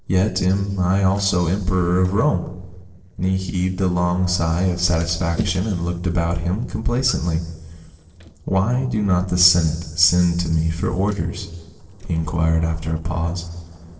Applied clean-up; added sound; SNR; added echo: neural separator model SepFormer DNS4.